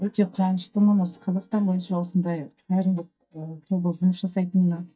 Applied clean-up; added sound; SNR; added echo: neural mask model DeepFilterNet 3.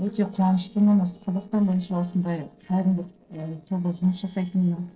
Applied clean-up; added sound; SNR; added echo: neural separator model SepFormer DNS4.